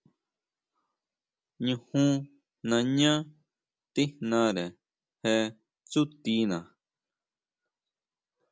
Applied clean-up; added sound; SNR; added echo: none; none; none; none.